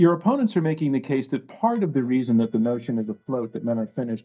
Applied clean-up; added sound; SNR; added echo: neural mask model DeepFilterNet 3.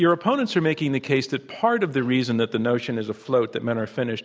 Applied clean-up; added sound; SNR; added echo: none; none; none; none.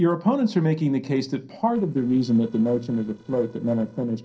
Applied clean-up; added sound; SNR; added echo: neural separator model SepFormer DNS4.